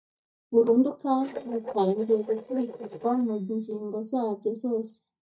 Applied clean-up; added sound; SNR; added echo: neural mask model DeepFilterNet 3.